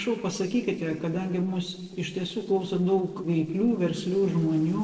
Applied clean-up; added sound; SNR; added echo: neural separator model SepFormer DNS4.